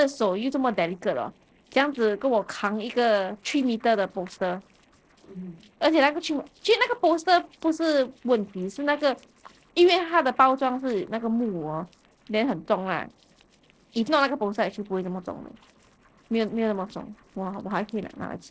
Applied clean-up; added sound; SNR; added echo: neural separator model SepFormer DNS4.